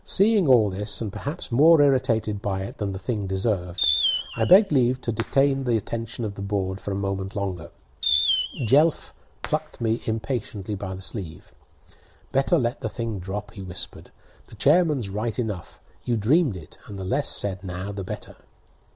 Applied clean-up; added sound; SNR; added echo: none; Fireworks; 5 dB; none.